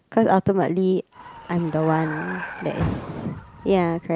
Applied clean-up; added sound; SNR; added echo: none; Vehicle; 12 dB; none.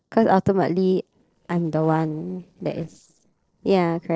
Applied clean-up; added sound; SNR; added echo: neural separator model SepFormer DNS4.